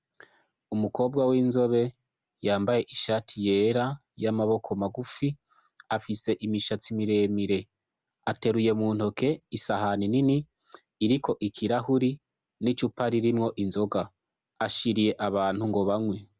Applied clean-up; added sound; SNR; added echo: none; none; none; none.